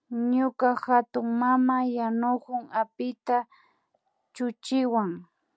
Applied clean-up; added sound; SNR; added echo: none; none; none; none.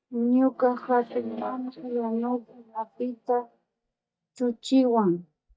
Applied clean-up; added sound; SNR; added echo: neural mask model DeepFilterNet 3.